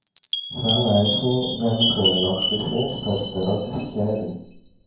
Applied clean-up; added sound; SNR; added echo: none; Chime; 4 dB; reverberation time 0.9 s.